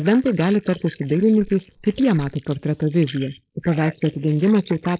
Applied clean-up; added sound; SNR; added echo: neural mask model Resemble Enhance denoiser.